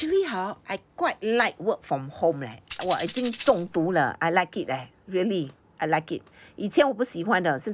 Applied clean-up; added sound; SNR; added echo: none; Tambourine; 5 dB; none.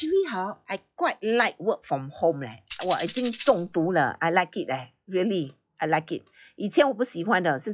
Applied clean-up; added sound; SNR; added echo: classical method log-MMSE.